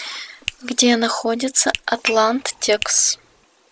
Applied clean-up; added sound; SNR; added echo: none; Dishes, pots, and pans / Chink, clink + Finger snapping; 12 dB; none.